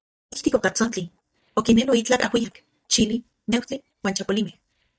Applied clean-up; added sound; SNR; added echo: neural mask model DeepFilterNet 3.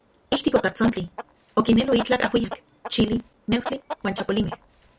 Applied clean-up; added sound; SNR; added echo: none; Chicken, rooster; 13 dB; none.